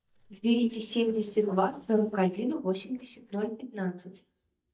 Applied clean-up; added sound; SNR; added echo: neural mask model DeepFilterNet 3.